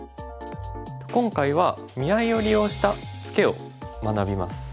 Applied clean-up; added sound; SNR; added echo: none; none; none; none.